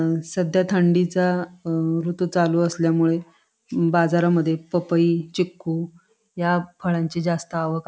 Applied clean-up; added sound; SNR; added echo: none; none; none; none.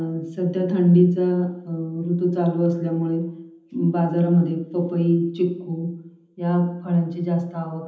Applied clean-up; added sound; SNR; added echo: none; none; none; reverberation time 0.8 s.